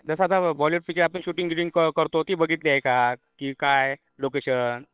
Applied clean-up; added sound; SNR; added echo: neural separator model SepFormer WHAM!.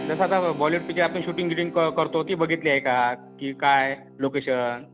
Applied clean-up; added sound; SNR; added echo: none; Keyboard (musical); 15 dB; none.